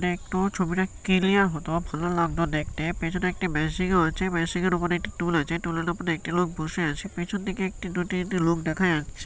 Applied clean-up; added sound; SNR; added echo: none; none; none; none.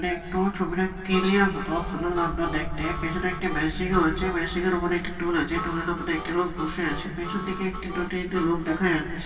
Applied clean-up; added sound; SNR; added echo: none; Harmonica; 12 dB; reverberation time 2.5 s.